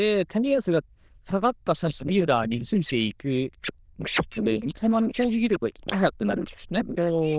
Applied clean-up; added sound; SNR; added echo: neural diffusion model UNIVERSE++.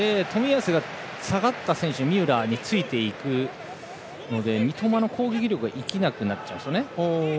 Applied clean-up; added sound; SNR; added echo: none; none; none; none.